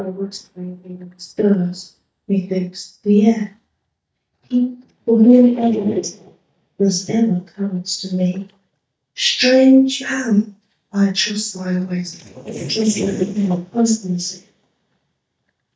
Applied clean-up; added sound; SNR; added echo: neural mask model DeepFilterNet 3.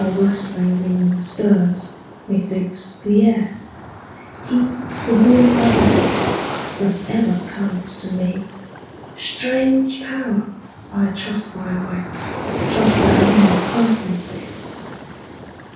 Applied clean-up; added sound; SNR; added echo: none; Waves, surf; 5 dB; reverberation time 0.6 s.